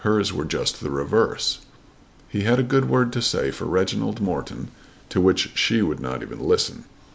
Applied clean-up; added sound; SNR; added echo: none; none; none; none.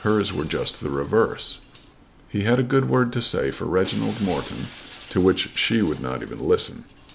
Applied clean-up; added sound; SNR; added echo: none; Shatter; 19 dB; none.